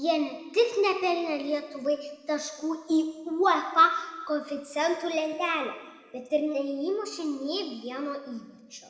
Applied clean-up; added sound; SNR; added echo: none; none; none; reverberation time 1.4 s.